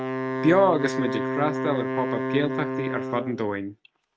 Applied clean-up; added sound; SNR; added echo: neural mask model RNNoise.